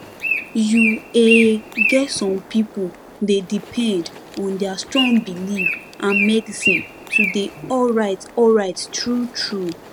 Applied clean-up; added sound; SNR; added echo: none; Bird; 6 dB; none.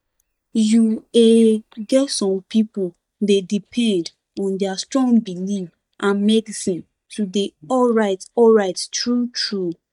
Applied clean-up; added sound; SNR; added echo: neural mask model DeepFilterNet 3.